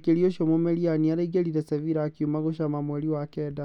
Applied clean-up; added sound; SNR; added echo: none; none; none; none.